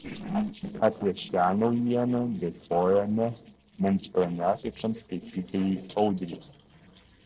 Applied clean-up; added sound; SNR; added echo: neural separator model SepFormer DNS4.